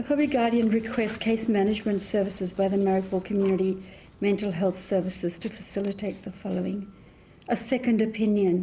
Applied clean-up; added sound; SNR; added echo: none; none; none; none.